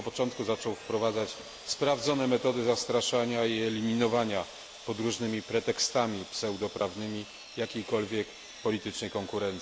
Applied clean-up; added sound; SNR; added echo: none; Sawing; 17 dB; none.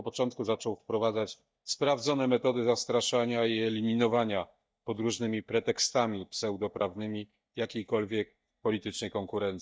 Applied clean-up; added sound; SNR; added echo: neural mask model DeepFilterNet 3.